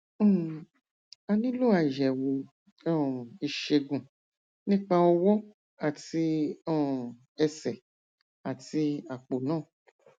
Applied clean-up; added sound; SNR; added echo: none; none; none; none.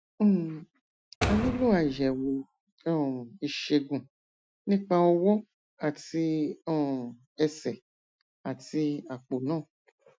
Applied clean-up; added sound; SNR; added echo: classical method Wiener filter.